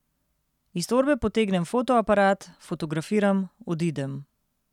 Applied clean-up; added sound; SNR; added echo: none; none; none; none.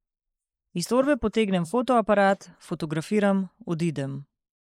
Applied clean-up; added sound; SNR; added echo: neural mask model Resemble Enhance denoiser.